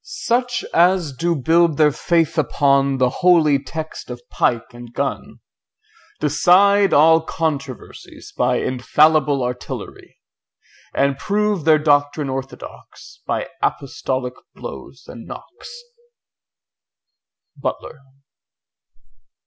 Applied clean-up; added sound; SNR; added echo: none; none; none; none.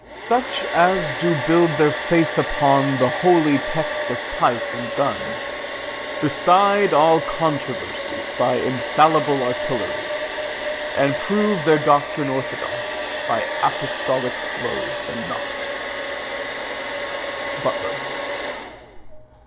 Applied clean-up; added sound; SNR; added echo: none; Domestic sounds, home sounds; 5 dB; none.